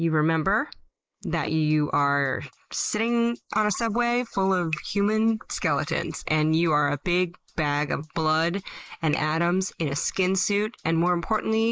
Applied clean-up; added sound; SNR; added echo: neural mask model Resemble Enhance denoiser.